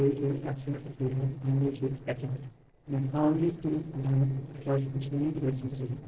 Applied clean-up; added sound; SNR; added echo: neural separator model SepFormer DNS4.